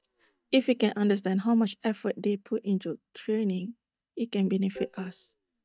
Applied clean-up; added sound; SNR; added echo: neural mask model DeepFilterNet 3.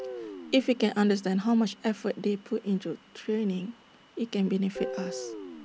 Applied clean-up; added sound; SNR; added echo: none; Guitar; 14 dB; none.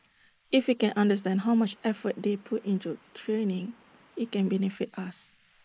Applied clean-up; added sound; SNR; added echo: neural mask model Resemble Enhance denoiser.